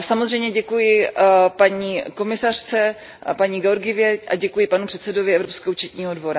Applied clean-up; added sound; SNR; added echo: none; none; none; none.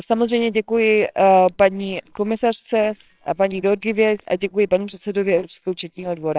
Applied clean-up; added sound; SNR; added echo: neural separator model SepFormer WHAMR!.